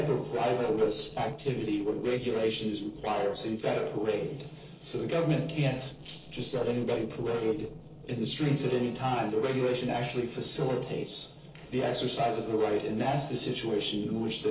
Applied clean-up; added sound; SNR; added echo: neural separator model SepFormer DNS4.